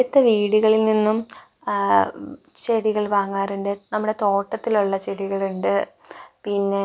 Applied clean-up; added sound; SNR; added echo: none; none; none; none.